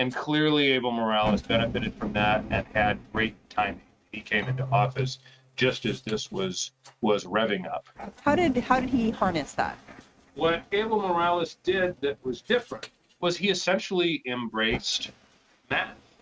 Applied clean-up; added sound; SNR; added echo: neural mask model RNNoise.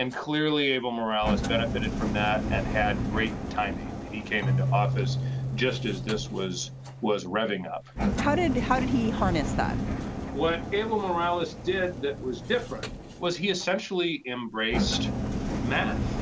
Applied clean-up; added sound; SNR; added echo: none; Keyboard (musical) + Engine; 2 dB; none.